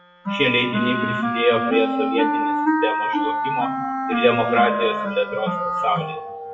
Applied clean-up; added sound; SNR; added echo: classical method WPE with log-MMSE.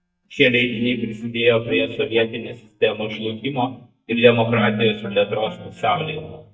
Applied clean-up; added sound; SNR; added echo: neural mask model DeepFilterNet 3.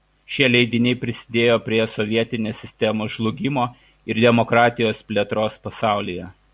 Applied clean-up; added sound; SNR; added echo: none; none; none; none.